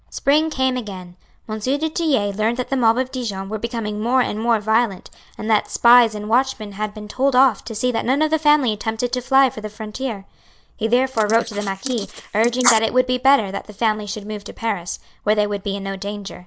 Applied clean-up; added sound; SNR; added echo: neural mask model Resemble Enhance denoiser.